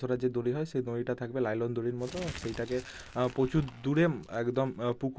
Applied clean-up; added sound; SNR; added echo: none; Crumpling, crinkling; 17 dB; none.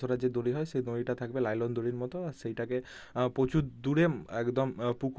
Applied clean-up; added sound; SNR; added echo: none; none; none; none.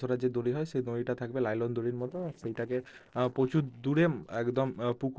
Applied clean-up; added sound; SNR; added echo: neural separator model SepFormer DNS4.